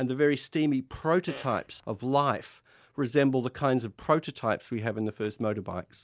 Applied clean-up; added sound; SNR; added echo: none; Fart; 19 dB; none.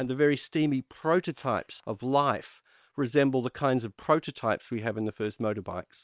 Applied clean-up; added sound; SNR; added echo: neural separator model SepFormer WHAM!.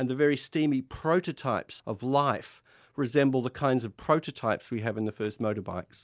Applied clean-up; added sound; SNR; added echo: none; none; none; none.